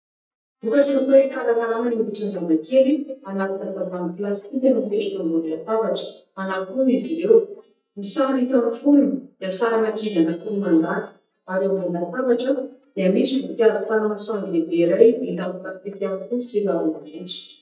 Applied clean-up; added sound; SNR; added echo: neural mask model DeepFilterNet 3.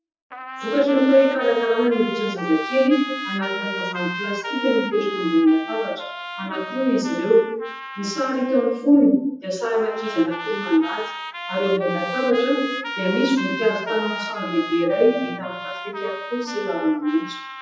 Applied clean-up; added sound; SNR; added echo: classical method WPE with log-MMSE.